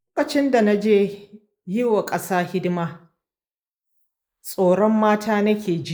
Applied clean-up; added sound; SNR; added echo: neural mask model Resemble Enhance denoiser.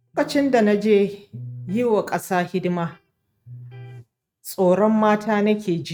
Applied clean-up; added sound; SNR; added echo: neural mask model RNNoise.